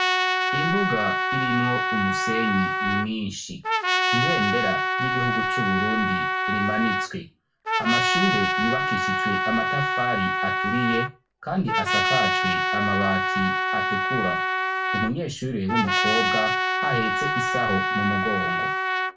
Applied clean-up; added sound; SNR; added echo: none; Trumpet; -4 dB; reverberation time 0.2 s.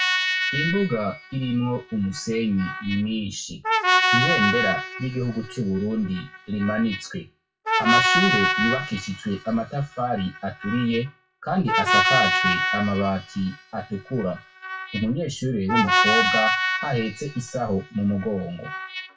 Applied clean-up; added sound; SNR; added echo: classical method WPE with log-MMSE.